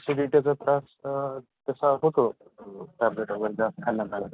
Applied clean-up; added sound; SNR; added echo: none; none; none; none.